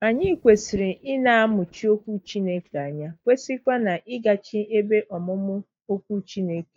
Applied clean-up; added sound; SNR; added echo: neural mask model DeepFilterNet 3.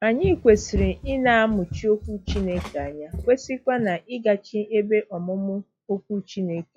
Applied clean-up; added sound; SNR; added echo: classical method log-MMSE.